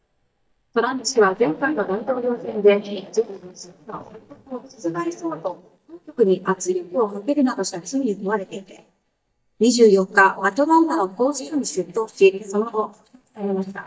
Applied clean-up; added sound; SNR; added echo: neural mask model DeepFilterNet 3.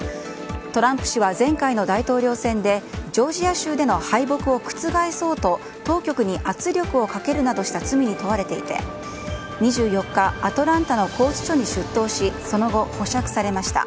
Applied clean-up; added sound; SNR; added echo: none; none; none; none.